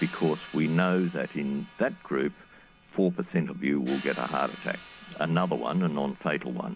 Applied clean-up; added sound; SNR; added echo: none; Crash cymbal; 19 dB; none.